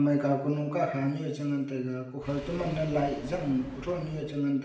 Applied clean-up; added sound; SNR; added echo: none; Engine / Car; 15 dB; reverberation time 0.8 s.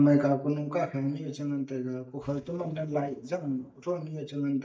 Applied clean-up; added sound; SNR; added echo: neural mask model DeepFilterNet 3.